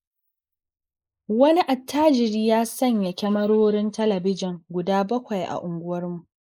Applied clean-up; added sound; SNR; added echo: neural mask model Resemble Enhance denoiser.